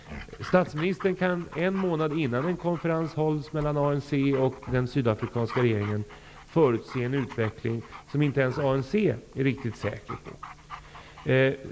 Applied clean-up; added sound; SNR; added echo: none; Dog; 18 dB; none.